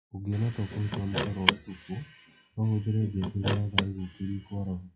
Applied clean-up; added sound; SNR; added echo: classical method WPE with log-MMSE.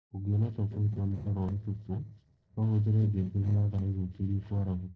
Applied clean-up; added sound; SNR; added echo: neural separator model SepFormer DNS4.